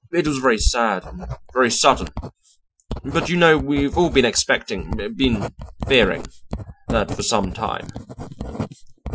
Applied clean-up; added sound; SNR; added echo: classical method Wiener filter.